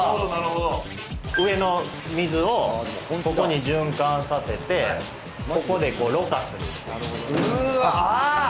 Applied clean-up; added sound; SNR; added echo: none; none; none; none.